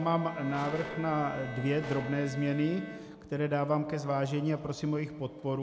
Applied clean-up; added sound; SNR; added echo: none; Bowed string instrument + Bark; 14 dB; none.